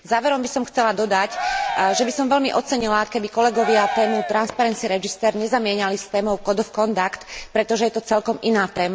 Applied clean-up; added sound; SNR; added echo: none; Cheering; 6 dB; none.